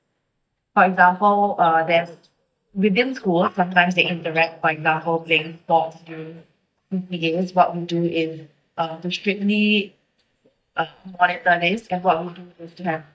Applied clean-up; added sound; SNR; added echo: neural mask model DeepFilterNet 3.